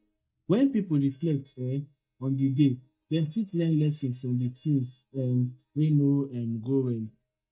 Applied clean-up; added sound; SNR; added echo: neural mask model DeepFilterNet 3.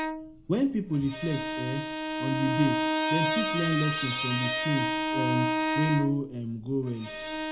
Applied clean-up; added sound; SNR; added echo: none; Bowed string instrument; 1 dB; reverberation time 0.3 s.